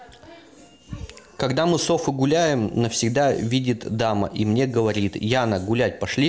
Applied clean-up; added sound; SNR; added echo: none; none; none; none.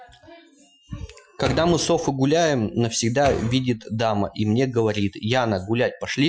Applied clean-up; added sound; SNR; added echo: classical method Wiener filter.